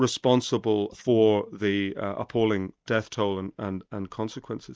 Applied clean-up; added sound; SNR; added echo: neural mask model DeepFilterNet 3.